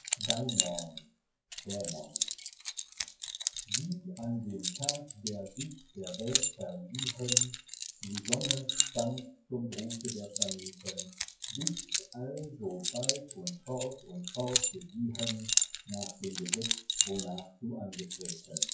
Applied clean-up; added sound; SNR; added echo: classical method WPE with log-MMSE.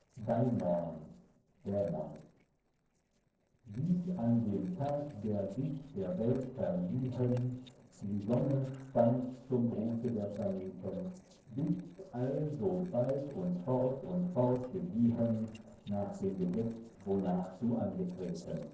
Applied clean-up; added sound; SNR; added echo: neural separator model SepFormer DNS4.